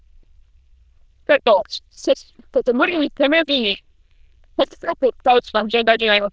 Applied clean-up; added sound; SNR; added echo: neural diffusion model UNIVERSE++.